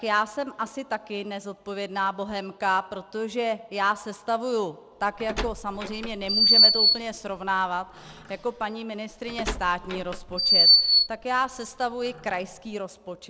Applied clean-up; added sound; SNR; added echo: none; Door; -5 dB; none.